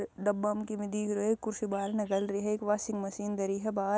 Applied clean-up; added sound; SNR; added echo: none; none; none; none.